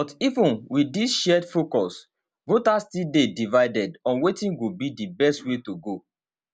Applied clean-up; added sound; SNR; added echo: none; none; none; none.